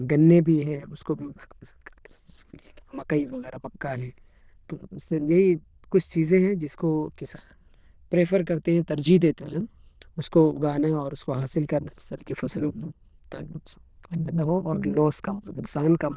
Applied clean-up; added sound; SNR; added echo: neural diffusion model UNIVERSE++.